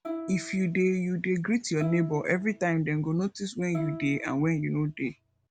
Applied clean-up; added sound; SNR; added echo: none; Plucked string instrument; 13 dB; none.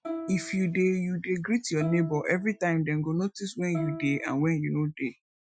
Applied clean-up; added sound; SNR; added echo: classical method Wiener filter.